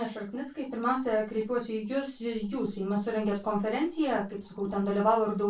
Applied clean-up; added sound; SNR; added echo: neural separator model SepFormer DNS4.